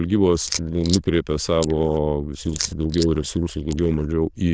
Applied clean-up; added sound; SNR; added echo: neural diffusion model UNIVERSE++.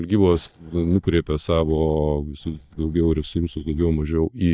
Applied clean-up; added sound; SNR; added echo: neural mask model DeepFilterNet 3.